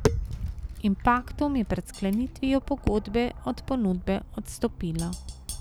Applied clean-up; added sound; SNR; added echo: none; Tap; 6 dB; none.